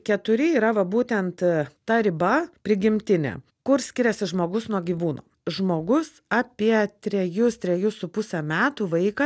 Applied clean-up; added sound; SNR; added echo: none; none; none; none.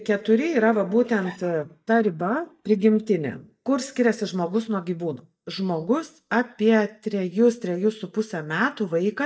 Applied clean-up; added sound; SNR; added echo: neural mask model DeepFilterNet 3.